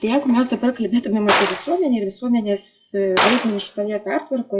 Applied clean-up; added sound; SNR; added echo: classical method WPE with log-MMSE.